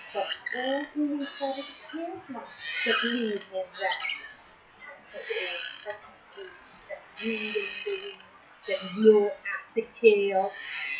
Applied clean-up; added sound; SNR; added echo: classical method WPE with log-MMSE.